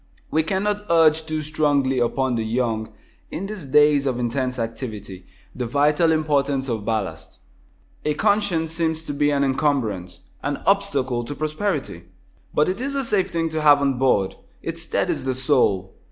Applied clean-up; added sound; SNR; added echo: none; none; none; none.